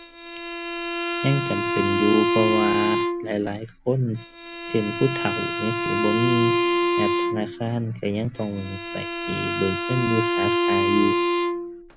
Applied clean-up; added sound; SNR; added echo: none; Bowed string instrument; -2 dB; none.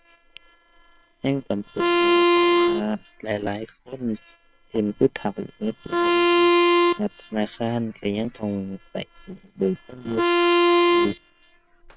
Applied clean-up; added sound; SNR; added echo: neural separator model SepFormer WHAM!.